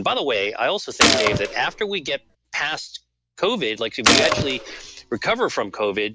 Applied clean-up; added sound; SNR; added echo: none; Gunshot, gunfire; -3 dB; none.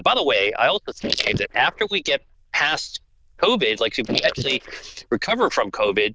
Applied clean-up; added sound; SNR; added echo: neural diffusion model UNIVERSE++.